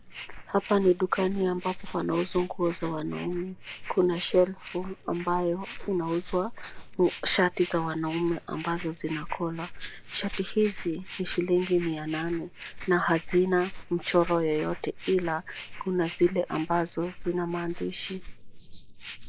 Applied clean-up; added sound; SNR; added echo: neural mask model Resemble Enhance denoiser.